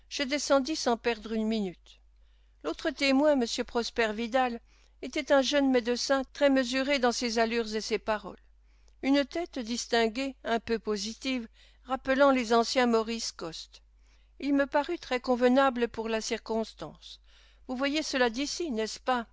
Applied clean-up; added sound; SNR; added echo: none; none; none; none.